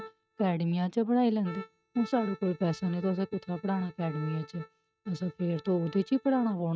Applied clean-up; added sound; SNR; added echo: neural mask model RNNoise.